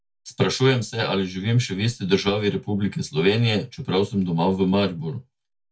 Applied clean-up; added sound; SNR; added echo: none; none; none; reverberation time 0.1 s.